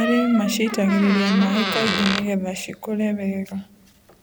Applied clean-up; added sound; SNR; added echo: none; Door; 7 dB; none.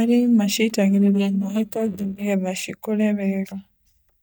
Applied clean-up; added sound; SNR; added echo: neural mask model DeepFilterNet 3.